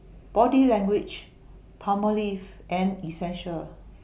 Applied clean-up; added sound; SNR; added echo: none; none; none; none.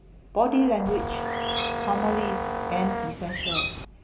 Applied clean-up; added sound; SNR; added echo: none; Brass instrument + Bird; 1 dB; none.